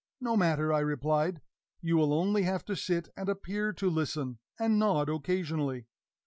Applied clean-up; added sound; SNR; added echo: none; none; none; none.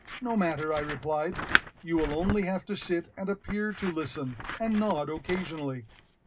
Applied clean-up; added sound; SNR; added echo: none; Scissors; 6 dB; reverberation time 0.2 s.